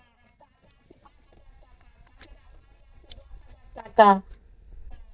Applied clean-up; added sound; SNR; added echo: neural mask model DeepFilterNet 3.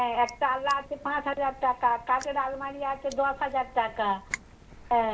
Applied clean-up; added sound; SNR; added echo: none; Crushing; 18 dB; reverberation time 0.2 s.